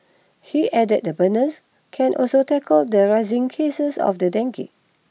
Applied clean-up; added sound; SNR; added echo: none; none; none; none.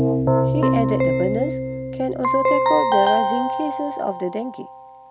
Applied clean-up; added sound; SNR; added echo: none; Keyboard (musical); -5 dB; none.